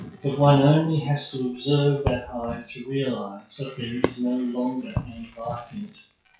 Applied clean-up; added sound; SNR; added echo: classical method WPE with log-MMSE.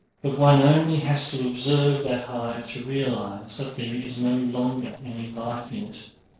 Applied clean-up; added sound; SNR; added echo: neural separator model SepFormer DNS4.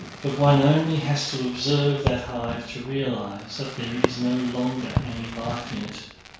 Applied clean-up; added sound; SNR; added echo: none; Fireworks; 8 dB; reverberation time 0.6 s.